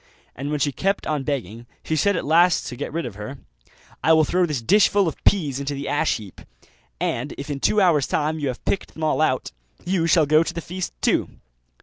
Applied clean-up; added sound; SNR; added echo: none; none; none; none.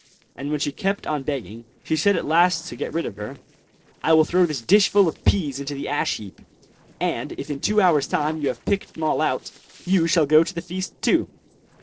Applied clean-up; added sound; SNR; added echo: neural separator model SepFormer DNS4.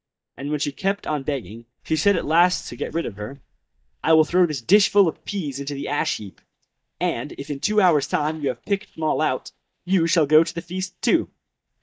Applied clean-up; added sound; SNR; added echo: neural mask model DeepFilterNet 3.